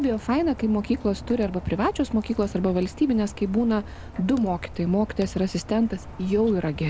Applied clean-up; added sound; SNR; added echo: none; Rain; 14 dB; none.